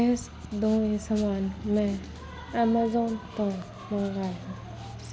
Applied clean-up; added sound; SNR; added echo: none; none; none; none.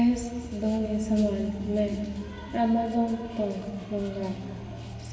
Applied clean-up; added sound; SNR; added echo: none; none; none; reverberation time 2.5 s.